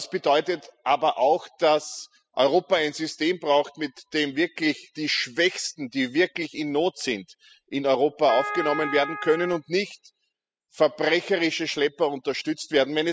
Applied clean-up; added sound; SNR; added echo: classical method spectral subtraction.